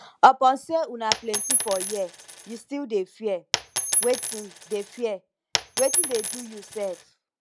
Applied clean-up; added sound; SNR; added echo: none; Coin (dropping); 1 dB; none.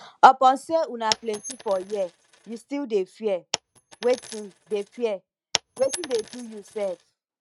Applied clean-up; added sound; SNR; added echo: neural mask model RNNoise.